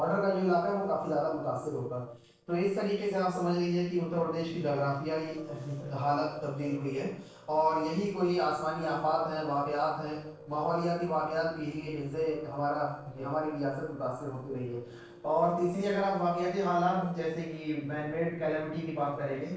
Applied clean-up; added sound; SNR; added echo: neural separator model SepFormer DNS4.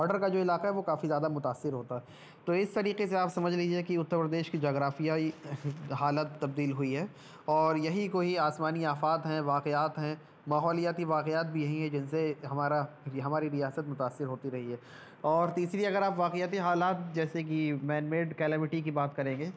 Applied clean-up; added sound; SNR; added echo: none; none; none; none.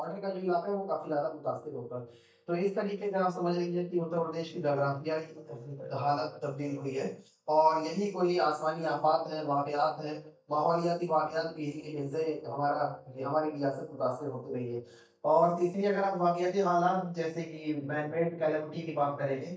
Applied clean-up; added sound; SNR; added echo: neural mask model DeepFilterNet 3.